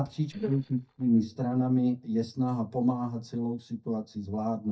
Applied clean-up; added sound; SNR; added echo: neural mask model DeepFilterNet 3.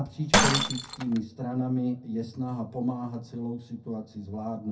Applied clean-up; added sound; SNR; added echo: none; Shatter; 0 dB; reverberation time 0.3 s.